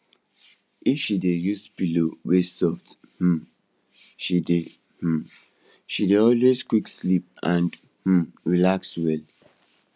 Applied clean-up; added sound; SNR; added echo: none; none; none; none.